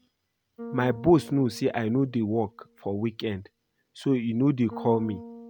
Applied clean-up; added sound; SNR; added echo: none; Bass guitar; 18 dB; none.